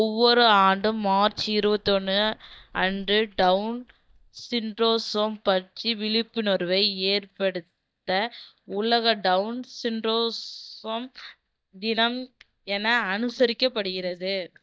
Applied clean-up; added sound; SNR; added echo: neural mask model DeepFilterNet 3.